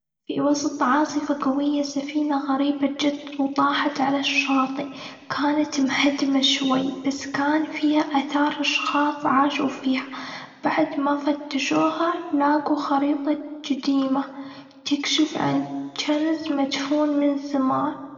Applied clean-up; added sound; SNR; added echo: none; none; none; reverberation time 1.1 s.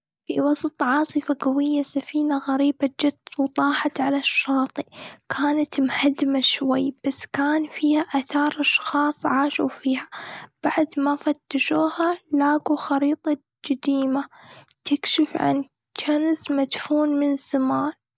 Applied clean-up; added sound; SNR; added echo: none; none; none; none.